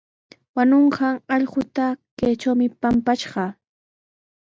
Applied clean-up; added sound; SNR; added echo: none; none; none; none.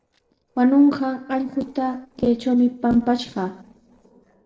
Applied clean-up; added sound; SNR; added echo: neural separator model SepFormer DNS4.